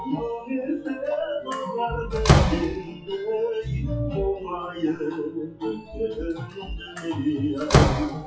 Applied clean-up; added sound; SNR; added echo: classical method WPE with log-MMSE.